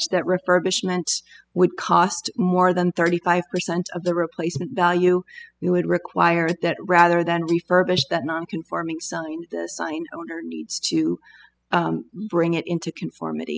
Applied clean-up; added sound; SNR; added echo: classical method spectral subtraction.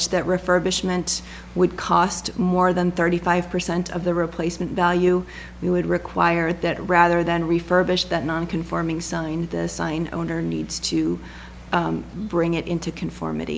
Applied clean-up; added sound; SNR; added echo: none; none; none; none.